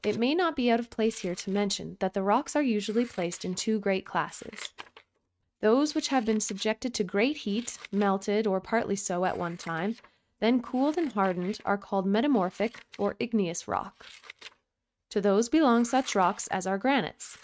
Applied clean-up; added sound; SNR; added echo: neural mask model RNNoise.